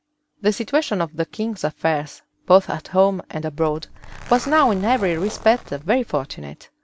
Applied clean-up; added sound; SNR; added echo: none; Zipper (clothing); 16 dB; none.